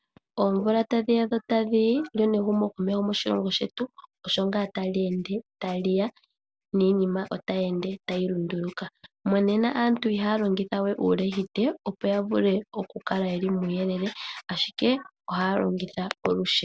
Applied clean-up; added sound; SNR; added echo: none; none; none; none.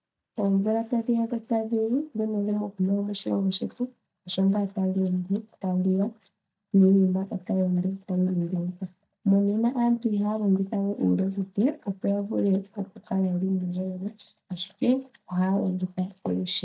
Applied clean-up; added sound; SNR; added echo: neural mask model DeepFilterNet 3.